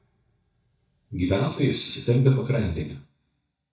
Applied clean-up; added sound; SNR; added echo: neural mask model DeepFilterNet 3.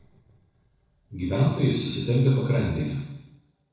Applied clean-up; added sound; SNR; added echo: neural separator model SepFormer DNS4.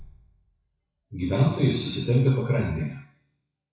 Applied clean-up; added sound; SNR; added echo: classical method WPE with log-MMSE.